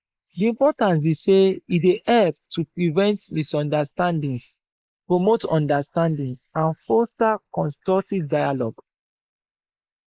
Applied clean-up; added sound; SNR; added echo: neural mask model Resemble Enhance denoiser.